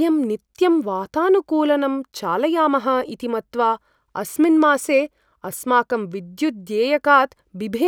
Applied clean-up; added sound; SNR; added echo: none; none; none; none.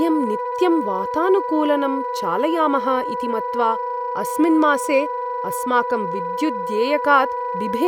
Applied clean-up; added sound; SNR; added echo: none; Wind instrument, woodwind instrument; 4 dB; none.